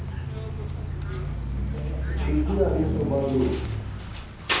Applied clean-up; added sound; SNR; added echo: none; Bus; -2 dB; reverberation time 0.8 s.